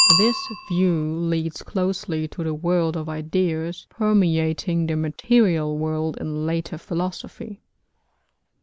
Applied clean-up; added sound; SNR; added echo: none; Bicycle bell; 7 dB; none.